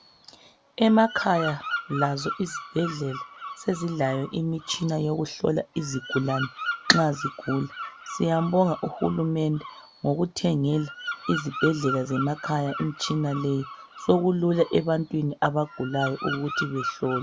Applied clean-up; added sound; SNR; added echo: none; Bird vocalization, bird call, bird song; 10 dB; none.